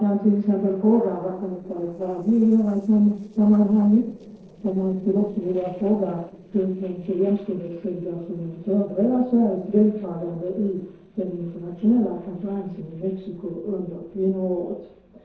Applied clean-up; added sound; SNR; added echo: neural separator model SepFormer DNS4.